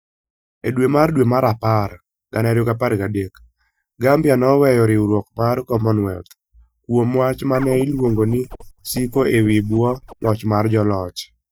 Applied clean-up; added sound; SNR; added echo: neural mask model DeepFilterNet 3.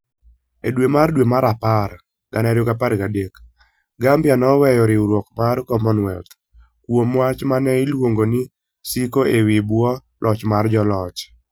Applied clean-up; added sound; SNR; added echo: none; none; none; none.